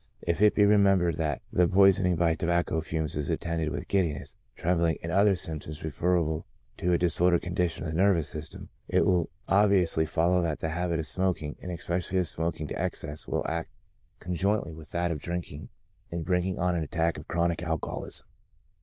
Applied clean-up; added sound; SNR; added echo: neural diffusion model UNIVERSE++.